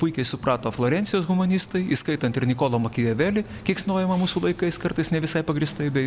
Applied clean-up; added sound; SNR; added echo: none; none; none; none.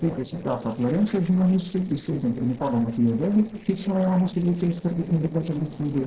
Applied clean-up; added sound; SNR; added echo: neural separator model SepFormer DNS4.